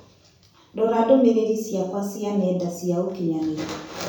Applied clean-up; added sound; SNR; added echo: none; none; none; reverberation time 0.6 s.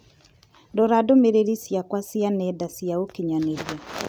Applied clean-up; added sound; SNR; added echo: none; none; none; none.